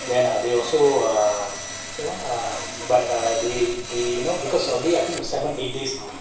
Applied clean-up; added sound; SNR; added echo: none; Sawing; 9 dB; reverberation time 0.6 s.